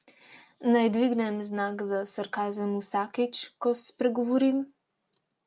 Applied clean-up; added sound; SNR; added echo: none; none; none; none.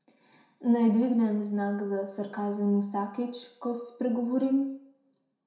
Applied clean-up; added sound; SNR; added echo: none; none; none; reverberation time 0.6 s.